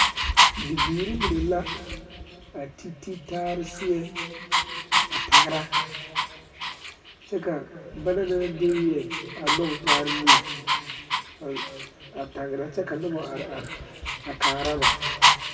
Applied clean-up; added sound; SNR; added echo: none; Dog; -4 dB; reverberation time 2.4 s.